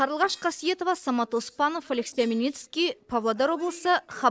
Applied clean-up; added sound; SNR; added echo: neural separator model SepFormer DNS4.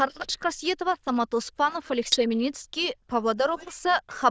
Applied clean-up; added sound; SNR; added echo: neural diffusion model UNIVERSE++.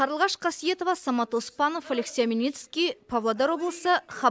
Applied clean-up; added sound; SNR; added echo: none; none; none; none.